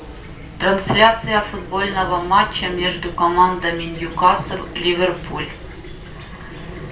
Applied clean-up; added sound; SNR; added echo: none; Chirp, tweet / Fowl; 13 dB; reverberation time 0.3 s.